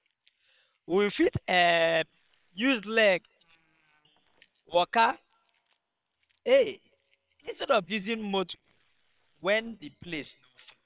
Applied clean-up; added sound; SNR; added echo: neural separator model SepFormer WHAM!.